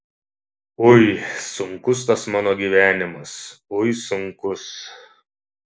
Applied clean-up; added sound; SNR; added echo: neural mask model Resemble Enhance denoiser.